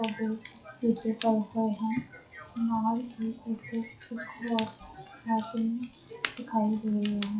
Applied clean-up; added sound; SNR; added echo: classical method WPE with log-MMSE.